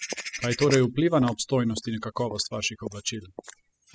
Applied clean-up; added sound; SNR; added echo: classical method spectral subtraction.